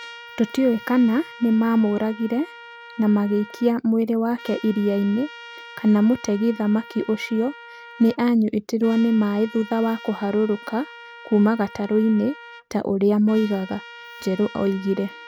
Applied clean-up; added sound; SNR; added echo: none; Trumpet; 19 dB; none.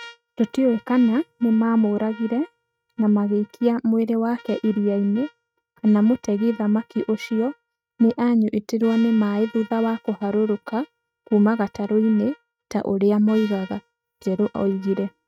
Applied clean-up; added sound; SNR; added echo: neural mask model RNNoise.